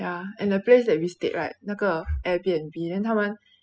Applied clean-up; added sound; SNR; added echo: classical method spectral subtraction.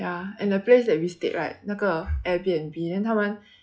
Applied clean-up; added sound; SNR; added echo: classical method log-MMSE.